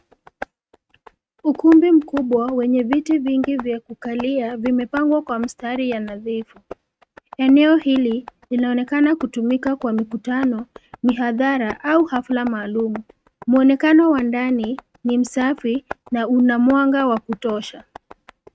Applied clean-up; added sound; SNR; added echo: neural mask model RNNoise.